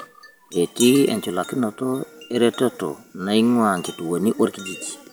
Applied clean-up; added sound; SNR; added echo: none; Wind chime; 18 dB; none.